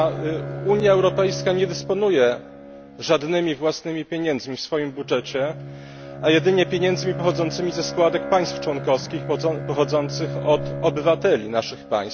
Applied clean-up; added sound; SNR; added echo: none; Bowed string instrument; 10 dB; none.